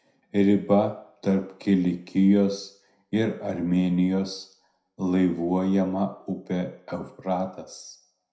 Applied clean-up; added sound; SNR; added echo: none; none; none; reverberation time 0.5 s.